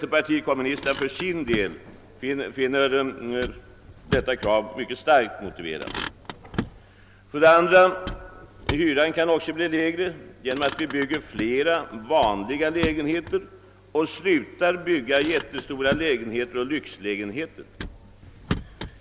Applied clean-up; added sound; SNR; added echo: none; Motor vehicle (road); 13 dB; none.